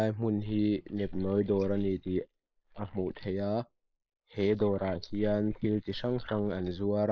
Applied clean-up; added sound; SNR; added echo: neural mask model Resemble Enhance denoiser.